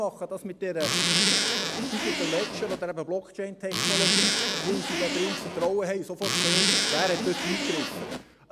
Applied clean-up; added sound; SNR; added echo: none; Zipper (clothing); -5 dB; none.